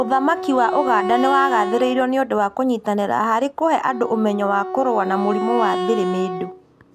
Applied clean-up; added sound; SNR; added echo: none; Wind instrument, woodwind instrument; 7 dB; none.